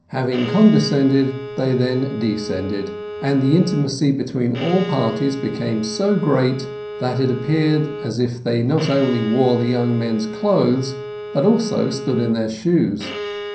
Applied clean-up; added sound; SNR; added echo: none; Bowed string instrument; 11 dB; reverberation time 0.6 s.